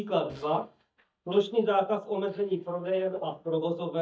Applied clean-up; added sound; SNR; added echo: neural mask model DeepFilterNet 3.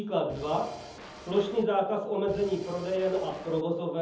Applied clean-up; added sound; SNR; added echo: none; Drum kit; 17 dB; reverberation time 0.6 s.